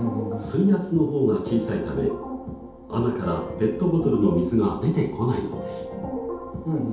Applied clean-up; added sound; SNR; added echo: none; none; none; reverberation time 0.8 s.